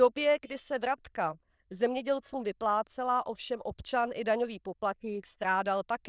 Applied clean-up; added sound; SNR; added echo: neural diffusion model UNIVERSE++.